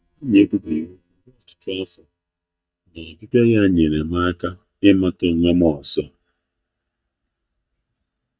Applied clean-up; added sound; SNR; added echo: neural mask model DeepFilterNet 3.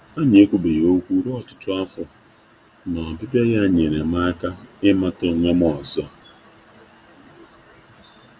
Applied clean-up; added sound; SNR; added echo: none; none; none; none.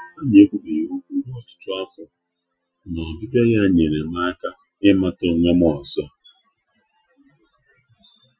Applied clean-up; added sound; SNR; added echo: classical method Wiener filter.